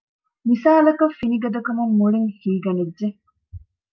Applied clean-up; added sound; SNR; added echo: none; none; none; none.